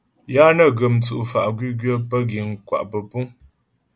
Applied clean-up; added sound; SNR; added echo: none; none; none; none.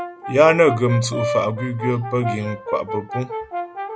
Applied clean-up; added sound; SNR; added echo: none; Brass instrument; 8 dB; none.